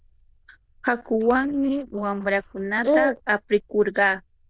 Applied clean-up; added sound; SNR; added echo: neural diffusion model UNIVERSE++.